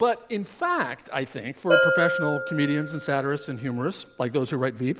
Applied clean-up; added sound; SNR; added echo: none; Bell; 3 dB; none.